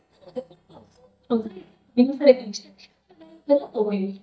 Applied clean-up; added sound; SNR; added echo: neural mask model DeepFilterNet 3.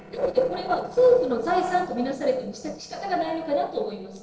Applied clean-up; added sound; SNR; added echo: neural separator model SepFormer DNS4.